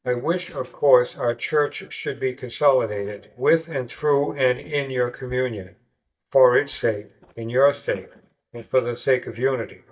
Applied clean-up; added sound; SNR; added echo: neural mask model DeepFilterNet 3.